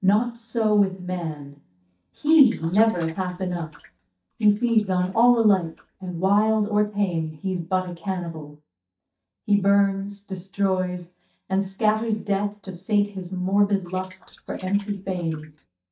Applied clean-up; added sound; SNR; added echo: neural mask model DeepFilterNet 3.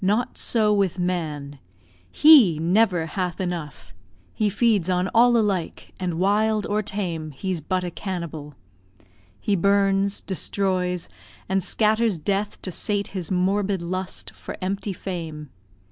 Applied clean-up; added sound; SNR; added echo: none; none; none; none.